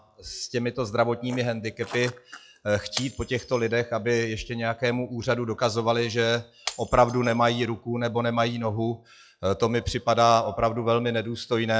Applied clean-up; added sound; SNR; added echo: classical method log-MMSE.